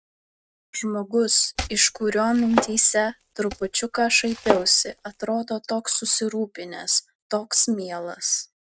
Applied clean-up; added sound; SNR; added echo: neural mask model RNNoise.